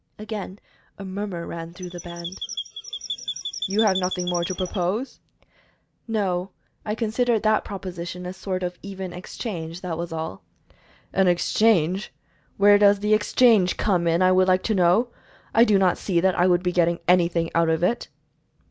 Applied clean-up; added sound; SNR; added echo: none; Chirp, tweet; 9 dB; none.